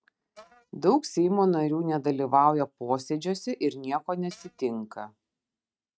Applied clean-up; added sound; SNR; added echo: neural mask model RNNoise.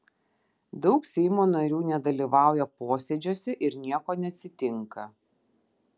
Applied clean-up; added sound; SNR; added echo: none; none; none; none.